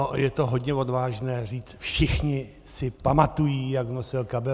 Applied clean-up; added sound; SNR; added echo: none; none; none; none.